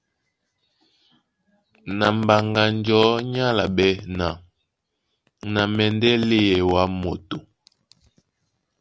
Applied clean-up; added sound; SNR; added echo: none; none; none; none.